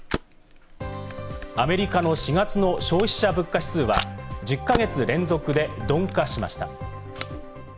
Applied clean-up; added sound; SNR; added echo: none; Camera; 10 dB; none.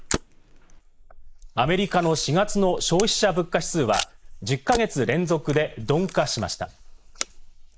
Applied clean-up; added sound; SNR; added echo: neural mask model Resemble Enhance denoiser.